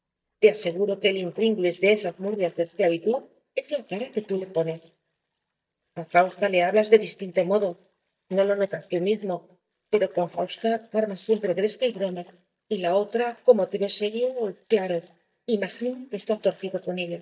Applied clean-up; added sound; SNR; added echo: neural mask model DeepFilterNet 3.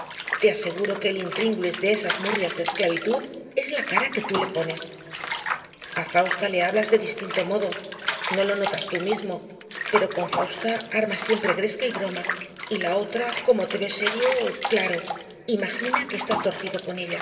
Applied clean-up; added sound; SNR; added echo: none; Bathtub (filling or washing) / Water; 6 dB; reverberation time 2.0 s.